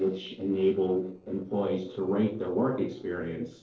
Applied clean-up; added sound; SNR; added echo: neural separator model SepFormer DNS4.